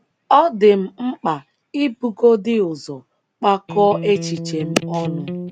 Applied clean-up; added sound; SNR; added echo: none; Electric guitar; 8 dB; none.